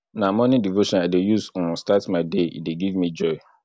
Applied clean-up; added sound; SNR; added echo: none; none; none; none.